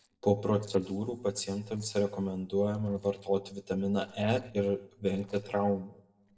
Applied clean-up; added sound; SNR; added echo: neural separator model SepFormer DNS4.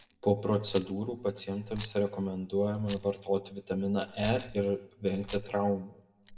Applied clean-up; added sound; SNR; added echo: none; Rattle; 14 dB; reverberation time 0.6 s.